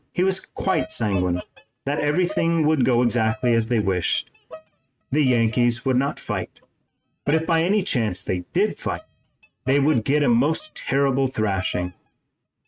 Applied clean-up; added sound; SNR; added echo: neural mask model RNNoise.